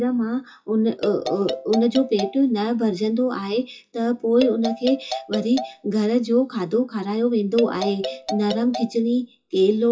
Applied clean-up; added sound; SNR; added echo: classical method WPE with log-MMSE.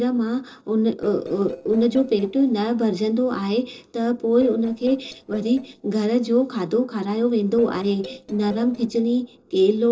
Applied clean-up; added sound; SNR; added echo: neural separator model SepFormer DNS4.